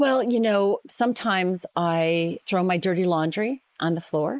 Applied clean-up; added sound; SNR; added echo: neural mask model Resemble Enhance denoiser.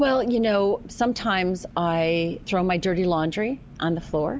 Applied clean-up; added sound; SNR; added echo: none; Engine; 19 dB; none.